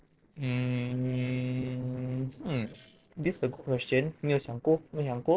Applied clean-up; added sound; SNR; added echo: neural separator model SepFormer DNS4.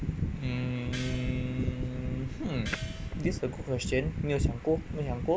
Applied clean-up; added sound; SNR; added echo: none; Gong; 17 dB; none.